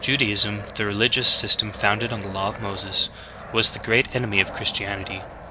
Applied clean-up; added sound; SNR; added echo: none; Fixed-wing aircraft, airplane; 16 dB; none.